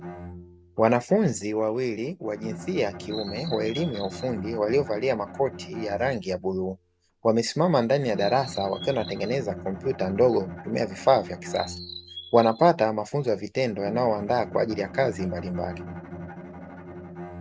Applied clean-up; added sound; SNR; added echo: none; Bowed string instrument + Chirp, tweet; 13 dB; none.